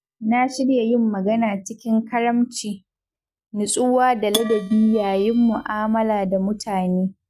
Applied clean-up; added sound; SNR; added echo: neural mask model RNNoise.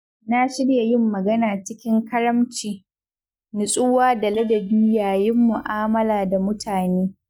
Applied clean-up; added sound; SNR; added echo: neural mask model DeepFilterNet 3.